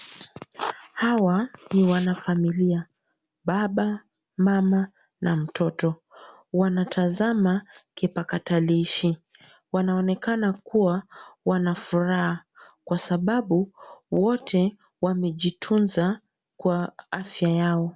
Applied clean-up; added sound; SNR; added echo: none; none; none; none.